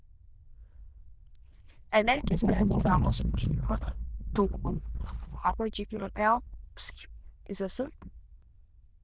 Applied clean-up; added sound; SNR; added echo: neural diffusion model UNIVERSE++.